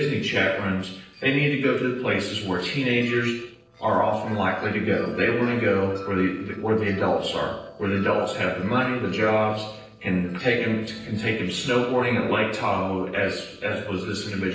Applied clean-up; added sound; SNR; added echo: neural separator model SepFormer DNS4.